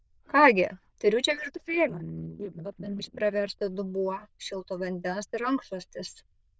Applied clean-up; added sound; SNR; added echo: neural diffusion model UNIVERSE++.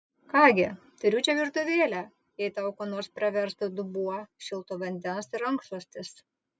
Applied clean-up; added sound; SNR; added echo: none; none; none; none.